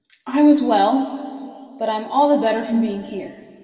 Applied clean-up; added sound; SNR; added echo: none; Brass instrument; 5 dB; reverberation time 1.8 s.